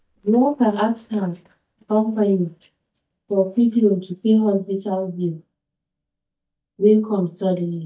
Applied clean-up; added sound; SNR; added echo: neural mask model DeepFilterNet 3.